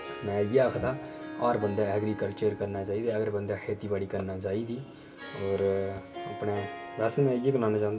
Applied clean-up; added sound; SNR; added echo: none; Harp; 13 dB; reverberation time 0.7 s.